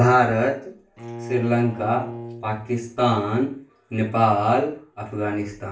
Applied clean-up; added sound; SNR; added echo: none; Bowed string instrument; 13 dB; reverberation time 0.3 s.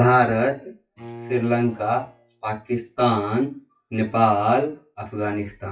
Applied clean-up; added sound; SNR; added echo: classical method WPE with log-MMSE.